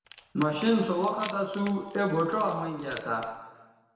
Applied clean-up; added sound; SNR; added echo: none; Wood; 18 dB; reverberation time 1.4 s.